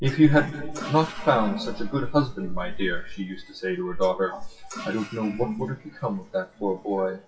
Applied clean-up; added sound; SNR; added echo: classical method WPE with log-MMSE.